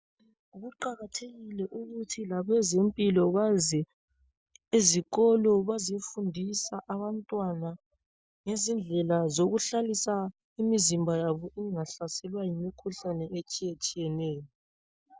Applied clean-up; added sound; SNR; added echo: none; none; none; none.